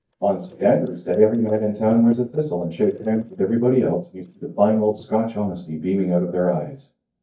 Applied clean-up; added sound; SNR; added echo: neural mask model DeepFilterNet 3.